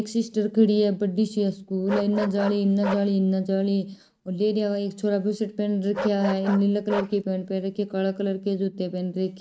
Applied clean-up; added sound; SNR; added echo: neural mask model RNNoise.